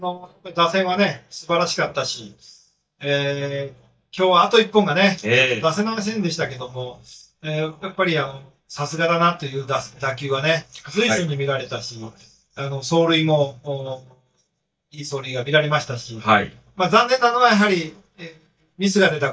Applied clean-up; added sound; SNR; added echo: neural mask model DeepFilterNet 3.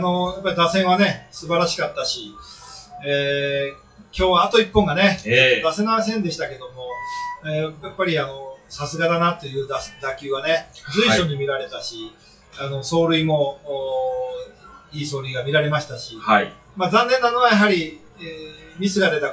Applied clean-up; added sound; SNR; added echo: classical method WPE with log-MMSE.